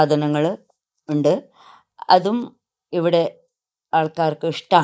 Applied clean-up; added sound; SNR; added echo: neural mask model Resemble Enhance denoiser.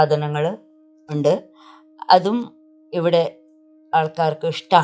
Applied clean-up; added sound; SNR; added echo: classical method log-MMSE.